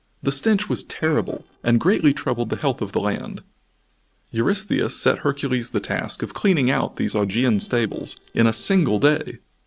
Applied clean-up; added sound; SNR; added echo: neural separator model SepFormer DNS4.